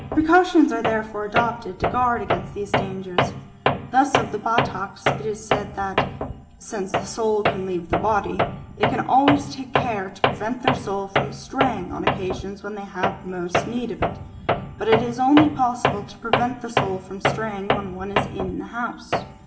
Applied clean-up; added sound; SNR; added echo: none; Tools; 1 dB; reverberation time 0.8 s.